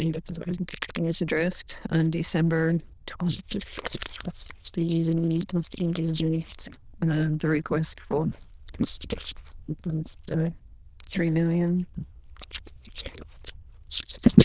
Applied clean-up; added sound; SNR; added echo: neural diffusion model UNIVERSE++.